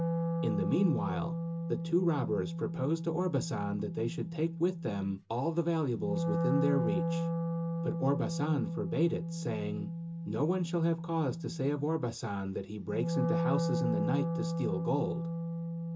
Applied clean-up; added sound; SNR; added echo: none; Wind instrument, woodwind instrument; 1 dB; reverberation time 0.2 s.